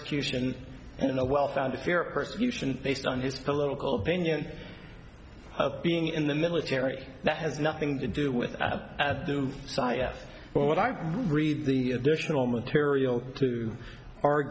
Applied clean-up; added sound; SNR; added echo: none; none; none; none.